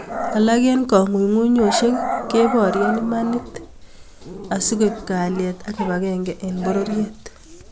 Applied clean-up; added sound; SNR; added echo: none; Growling; 9 dB; none.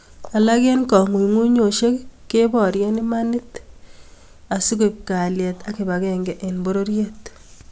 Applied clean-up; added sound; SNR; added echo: none; none; none; none.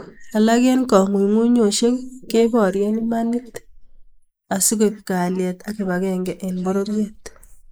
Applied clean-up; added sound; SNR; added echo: neural mask model Resemble Enhance denoiser.